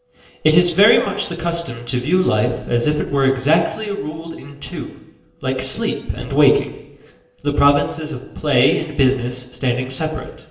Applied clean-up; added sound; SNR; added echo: none; none; none; reverberation time 0.9 s.